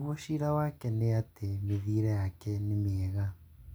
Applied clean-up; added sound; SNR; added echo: none; none; none; none.